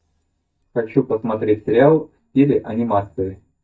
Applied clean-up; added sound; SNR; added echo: neural mask model DeepFilterNet 3.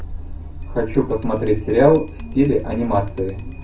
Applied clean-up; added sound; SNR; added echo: none; Bell; 17 dB; reverberation time 0.3 s.